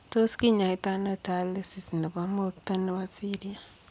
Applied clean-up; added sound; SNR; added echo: none; none; none; none.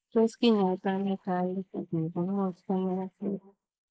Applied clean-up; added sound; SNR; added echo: neural mask model Resemble Enhance denoiser.